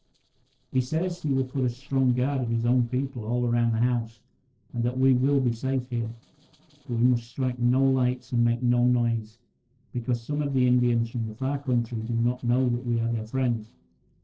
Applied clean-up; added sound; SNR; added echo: neural separator model SepFormer DNS4.